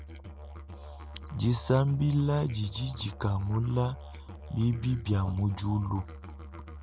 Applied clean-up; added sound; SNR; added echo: none; Musical instrument; 13 dB; none.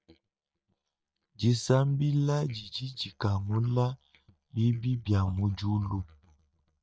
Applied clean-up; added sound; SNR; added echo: neural mask model DeepFilterNet 3.